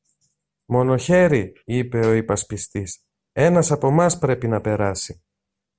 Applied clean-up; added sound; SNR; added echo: none; none; none; none.